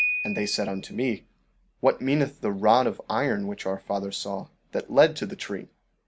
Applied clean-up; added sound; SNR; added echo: none; Piano; 12 dB; none.